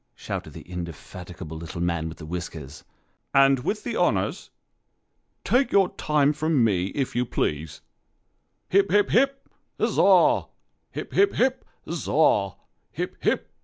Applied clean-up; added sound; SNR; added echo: none; none; none; none.